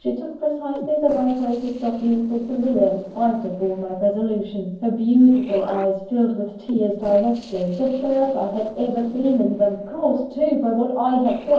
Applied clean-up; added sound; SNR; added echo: neural separator model SepFormer DNS4.